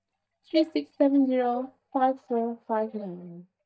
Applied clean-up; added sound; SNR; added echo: neural mask model DeepFilterNet 3.